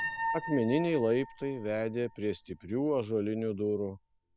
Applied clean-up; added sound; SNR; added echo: none; Piano; 10 dB; none.